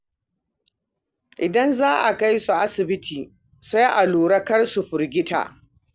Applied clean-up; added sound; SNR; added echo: none; none; none; none.